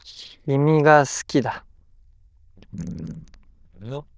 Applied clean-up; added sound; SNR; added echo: neural diffusion model UNIVERSE++.